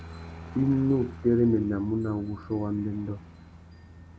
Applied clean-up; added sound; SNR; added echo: none; Aircraft; 16 dB; none.